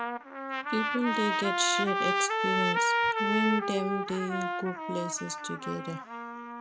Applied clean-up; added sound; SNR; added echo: none; Trumpet; -2 dB; none.